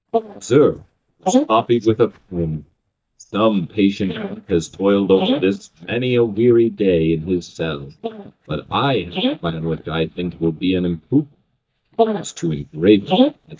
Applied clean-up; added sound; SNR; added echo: neural mask model DeepFilterNet 3.